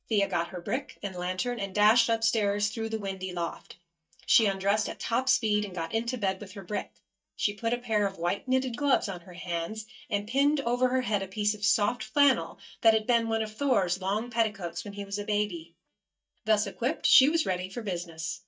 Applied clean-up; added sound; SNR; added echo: neural mask model DeepFilterNet 3.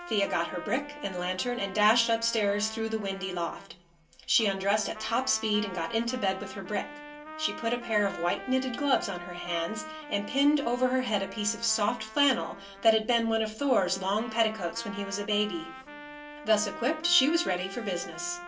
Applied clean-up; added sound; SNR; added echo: none; Trumpet; 14 dB; reverberation time 0.2 s.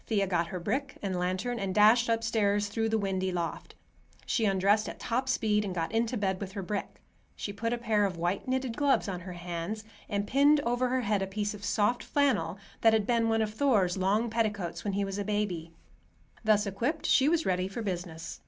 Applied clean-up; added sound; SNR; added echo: none; none; none; none.